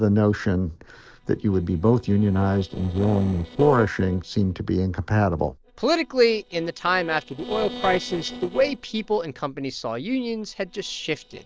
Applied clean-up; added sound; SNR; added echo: neural separator model SepFormer DNS4.